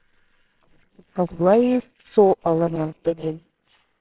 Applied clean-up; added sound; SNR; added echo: neural separator model SepFormer WHAMR!.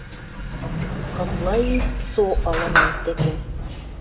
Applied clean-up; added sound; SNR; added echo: none; Sliding door; -3 dB; reverberation time 1.4 s.